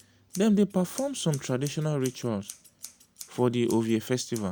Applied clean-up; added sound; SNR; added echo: none; Scissors; 20 dB; none.